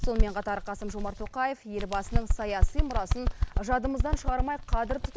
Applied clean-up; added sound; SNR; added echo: none; Bird; -4 dB; none.